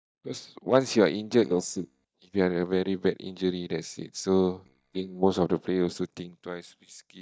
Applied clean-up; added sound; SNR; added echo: neural mask model DeepFilterNet 3.